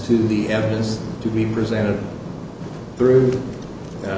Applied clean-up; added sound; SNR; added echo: none; none; none; none.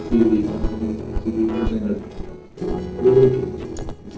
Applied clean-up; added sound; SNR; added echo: neural separator model SepFormer DNS4.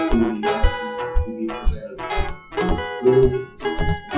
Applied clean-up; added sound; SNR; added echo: classical method WPE with log-MMSE.